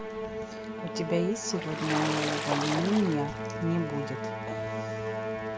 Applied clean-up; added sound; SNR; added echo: none; Musical instrument + Water / Splash, splatter; 1 dB; none.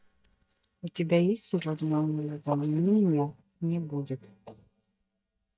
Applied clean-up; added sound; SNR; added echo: neural mask model DeepFilterNet 3.